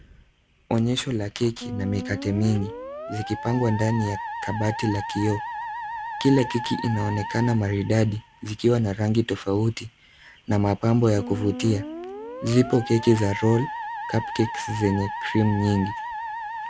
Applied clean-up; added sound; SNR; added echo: none; Musical instrument; 10 dB; none.